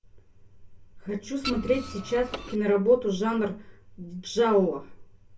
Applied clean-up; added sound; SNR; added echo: none; Printer; 9 dB; reverberation time 0.2 s.